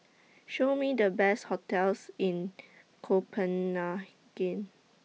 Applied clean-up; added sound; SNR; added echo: none; none; none; none.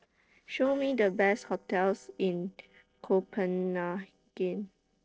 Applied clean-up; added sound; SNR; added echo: neural separator model SepFormer DNS4.